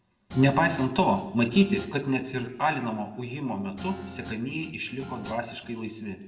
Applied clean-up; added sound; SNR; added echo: none; Guitar; 17 dB; reverberation time 0.9 s.